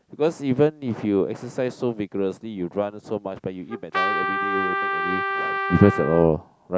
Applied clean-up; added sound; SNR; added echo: none; Trumpet; 2 dB; none.